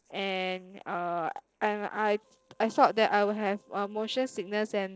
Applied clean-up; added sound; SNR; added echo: neural separator model SepFormer DNS4.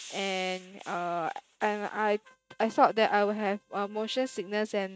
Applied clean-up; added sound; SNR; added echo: neural mask model RNNoise.